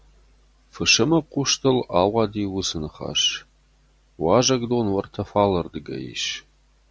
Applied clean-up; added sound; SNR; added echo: none; none; none; none.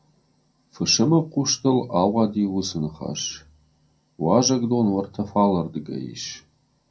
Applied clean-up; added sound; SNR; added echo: none; none; none; reverberation time 0.2 s.